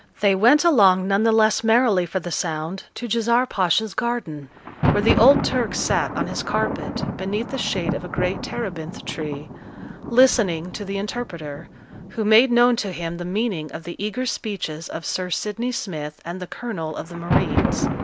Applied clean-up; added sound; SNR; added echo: none; Thunder; 7 dB; none.